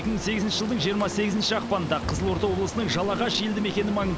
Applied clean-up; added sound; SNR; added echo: none; Stream; 11 dB; none.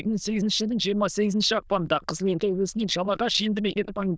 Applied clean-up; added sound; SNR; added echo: neural diffusion model UNIVERSE++.